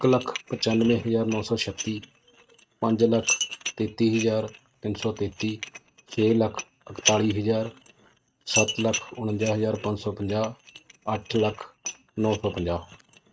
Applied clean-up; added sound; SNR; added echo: neural mask model RNNoise.